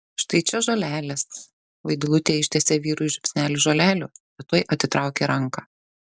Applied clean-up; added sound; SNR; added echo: none; none; none; none.